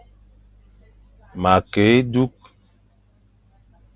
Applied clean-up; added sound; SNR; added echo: none; none; none; none.